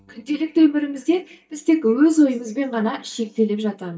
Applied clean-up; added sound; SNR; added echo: neural mask model DeepFilterNet 3.